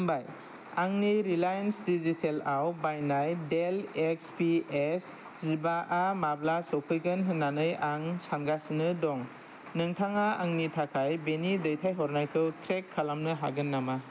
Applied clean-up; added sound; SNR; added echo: none; none; none; none.